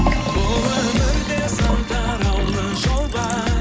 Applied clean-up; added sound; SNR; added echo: none; Liquid; 6 dB; none.